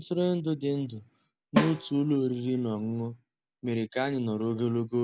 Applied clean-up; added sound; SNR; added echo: none; Snare drum; 3 dB; none.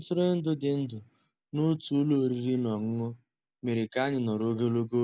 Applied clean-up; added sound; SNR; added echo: none; none; none; none.